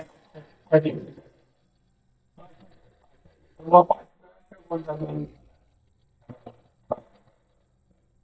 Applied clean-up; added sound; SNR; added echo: neural mask model DeepFilterNet 3.